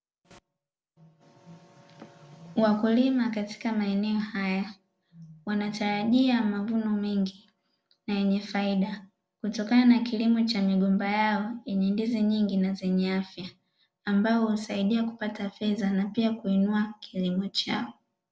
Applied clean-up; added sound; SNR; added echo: none; none; none; none.